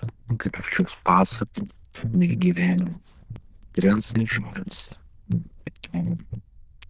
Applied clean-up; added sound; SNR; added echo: neural diffusion model UNIVERSE++.